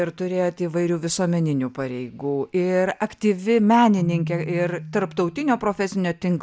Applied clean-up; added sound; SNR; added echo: none; Keyboard (musical); 15 dB; none.